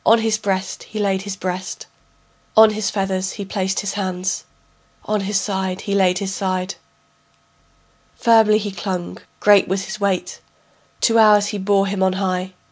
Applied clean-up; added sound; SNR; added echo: none; none; none; none.